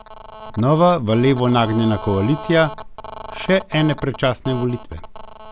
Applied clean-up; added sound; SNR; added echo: none; Telephone; 14 dB; none.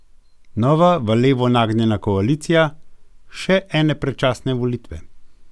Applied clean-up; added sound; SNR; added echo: none; none; none; none.